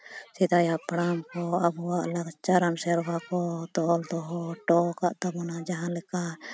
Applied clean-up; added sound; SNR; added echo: none; none; none; none.